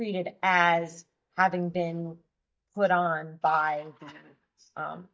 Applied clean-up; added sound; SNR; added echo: neural mask model DeepFilterNet 3.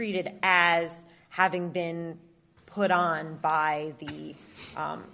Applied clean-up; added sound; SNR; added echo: none; none; none; none.